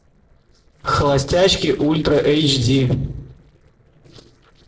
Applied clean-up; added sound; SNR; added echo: neural separator model SepFormer DNS4.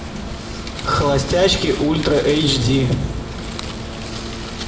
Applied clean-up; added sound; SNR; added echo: none; Wind; 8 dB; reverberation time 1.4 s.